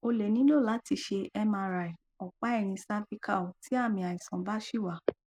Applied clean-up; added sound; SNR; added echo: neural mask model Resemble Enhance denoiser.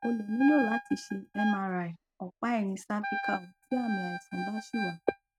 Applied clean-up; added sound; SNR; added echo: neural mask model RNNoise.